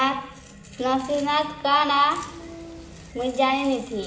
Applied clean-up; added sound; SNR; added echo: none; Train; 17 dB; reverberation time 0.9 s.